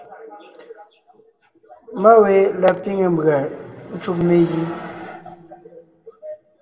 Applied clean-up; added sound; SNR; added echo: none; none; none; reverberation time 1.4 s.